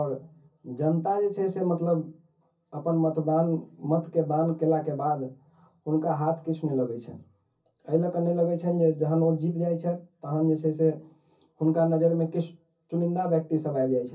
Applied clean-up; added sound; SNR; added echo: none; none; none; reverberation time 0.3 s.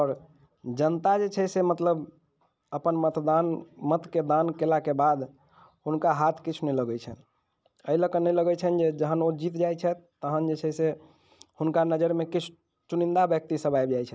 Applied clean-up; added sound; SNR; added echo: none; none; none; none.